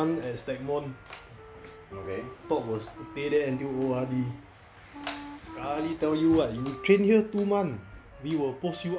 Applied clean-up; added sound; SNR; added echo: none; Wind instrument, woodwind instrument; 17 dB; none.